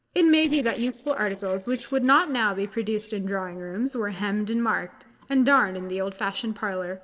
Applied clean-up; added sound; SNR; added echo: neural separator model SepFormer DNS4.